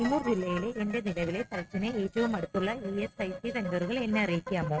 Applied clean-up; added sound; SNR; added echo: neural mask model RNNoise.